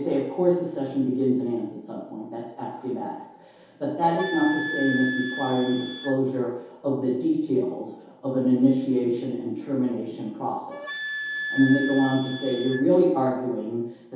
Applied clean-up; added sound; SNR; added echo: none; Wind instrument, woodwind instrument; 9 dB; reverberation time 0.8 s.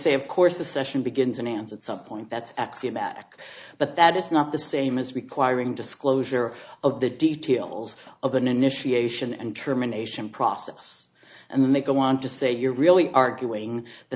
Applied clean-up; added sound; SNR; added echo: none; none; none; none.